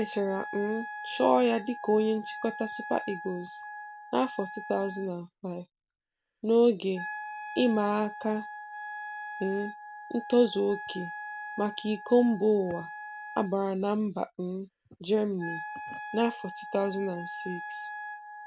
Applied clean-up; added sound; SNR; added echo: none; Wind instrument, woodwind instrument; 12 dB; none.